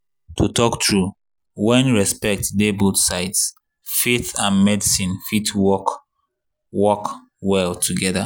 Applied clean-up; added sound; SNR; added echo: none; none; none; none.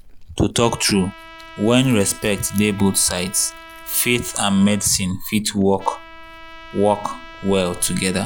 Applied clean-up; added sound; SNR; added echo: none; Chewing, mastication + Trumpet; 17 dB; none.